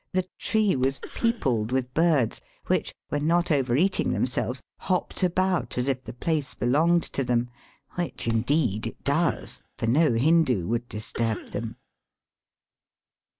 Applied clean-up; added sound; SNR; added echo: none; Cough + Clapping; 15 dB; none.